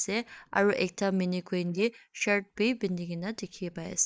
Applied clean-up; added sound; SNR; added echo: neural mask model Resemble Enhance denoiser.